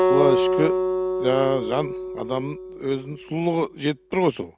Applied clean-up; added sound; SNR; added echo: none; Acoustic guitar; 0 dB; none.